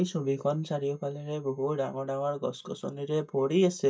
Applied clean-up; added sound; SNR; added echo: neural mask model DeepFilterNet 3.